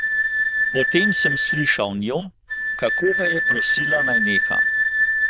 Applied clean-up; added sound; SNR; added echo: neural diffusion model UNIVERSE++.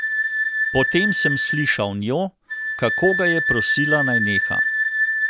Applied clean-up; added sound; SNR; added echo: none; Wind instrument, woodwind instrument; -2 dB; none.